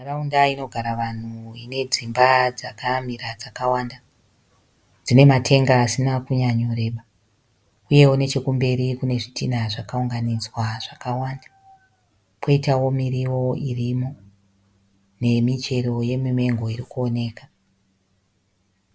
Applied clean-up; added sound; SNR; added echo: none; none; none; none.